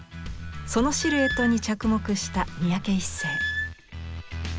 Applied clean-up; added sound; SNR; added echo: none; Squeak / Screech; 7 dB; none.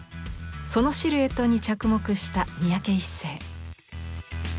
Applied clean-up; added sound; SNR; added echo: none; none; none; none.